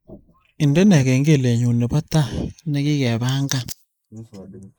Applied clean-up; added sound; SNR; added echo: neural mask model Resemble Enhance denoiser.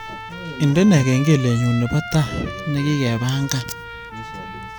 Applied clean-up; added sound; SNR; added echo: none; Trumpet; 14 dB; none.